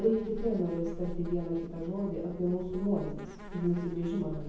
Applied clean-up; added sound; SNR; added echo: none; Insect; 9 dB; reverberation time 0.9 s.